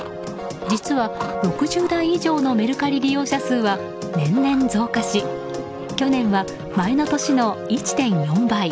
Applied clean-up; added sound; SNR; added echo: none; Scratching (performance technique) + Chewing, mastication; 19 dB; none.